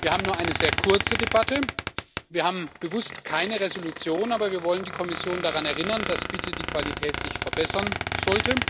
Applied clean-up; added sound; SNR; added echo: none; Squeak; 3 dB; none.